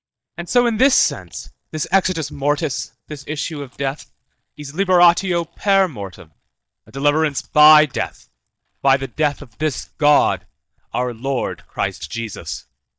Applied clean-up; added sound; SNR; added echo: neural mask model DeepFilterNet 3.